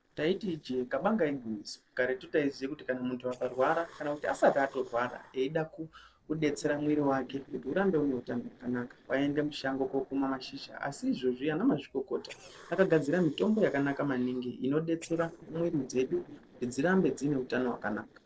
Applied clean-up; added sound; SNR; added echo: neural separator model SepFormer DNS4.